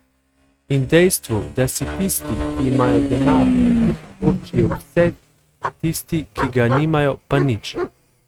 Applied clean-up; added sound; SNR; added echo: neural mask model RNNoise.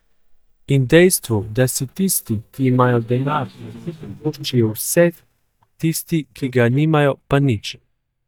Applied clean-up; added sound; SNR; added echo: neural mask model DeepFilterNet 3.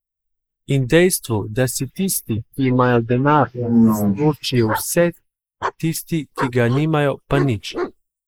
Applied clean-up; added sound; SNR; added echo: neural mask model Resemble Enhance denoiser.